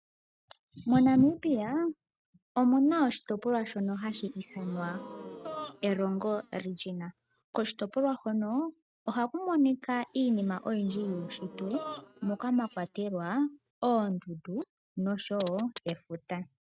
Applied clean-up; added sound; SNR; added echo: neural mask model RNNoise.